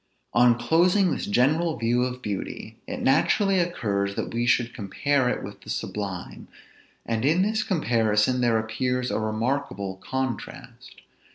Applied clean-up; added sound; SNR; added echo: none; none; none; none.